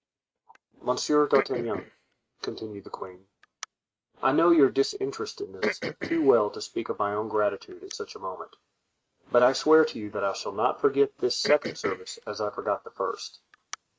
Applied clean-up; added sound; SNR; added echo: neural mask model RNNoise.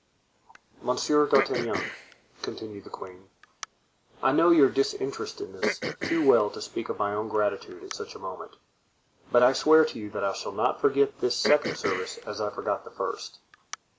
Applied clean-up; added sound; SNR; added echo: none; Cough; 9 dB; none.